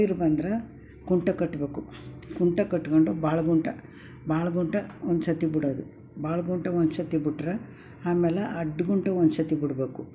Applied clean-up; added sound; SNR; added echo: none; none; none; none.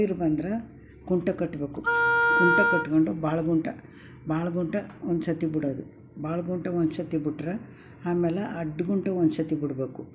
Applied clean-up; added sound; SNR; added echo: none; Wind instrument, woodwind instrument; -3 dB; none.